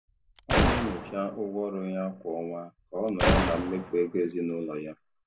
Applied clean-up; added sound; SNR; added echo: none; Gunshot, gunfire; 0 dB; none.